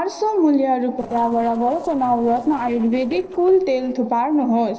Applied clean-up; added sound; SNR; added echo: neural separator model SepFormer DNS4.